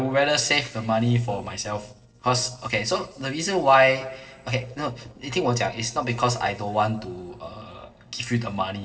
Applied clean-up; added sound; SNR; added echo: neural separator model SepFormer DNS4.